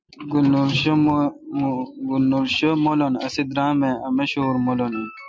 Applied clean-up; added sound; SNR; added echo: none; none; none; none.